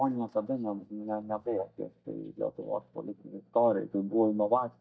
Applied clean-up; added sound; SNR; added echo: neural mask model DeepFilterNet 3.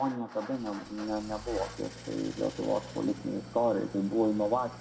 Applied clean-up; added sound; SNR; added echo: none; Idling / Engine starting; 14 dB; reverberation time 1.2 s.